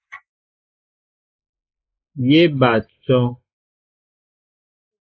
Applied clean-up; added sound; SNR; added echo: neural mask model Resemble Enhance denoiser.